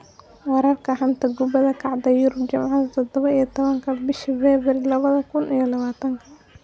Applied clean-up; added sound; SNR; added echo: none; none; none; none.